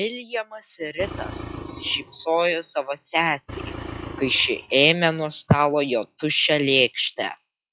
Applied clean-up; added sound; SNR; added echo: classical method log-MMSE.